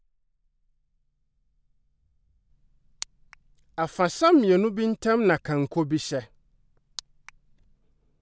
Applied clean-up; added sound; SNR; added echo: none; none; none; none.